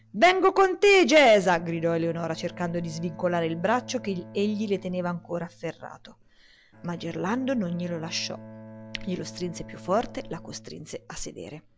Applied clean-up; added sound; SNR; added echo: none; Bowed string instrument; 20 dB; none.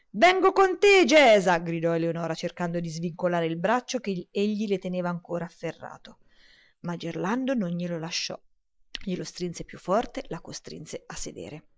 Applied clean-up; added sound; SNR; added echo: neural mask model Resemble Enhance denoiser.